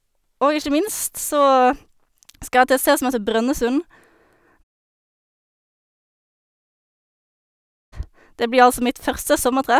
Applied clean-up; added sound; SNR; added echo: none; none; none; none.